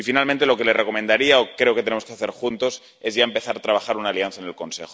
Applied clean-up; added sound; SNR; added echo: none; none; none; none.